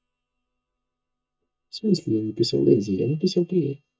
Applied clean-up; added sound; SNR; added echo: neural mask model DeepFilterNet 3.